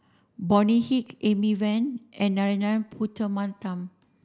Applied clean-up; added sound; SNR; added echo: none; none; none; none.